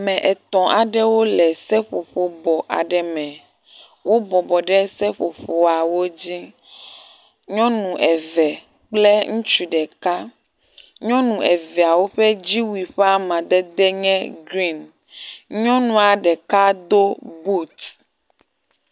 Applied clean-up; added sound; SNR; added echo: none; none; none; none.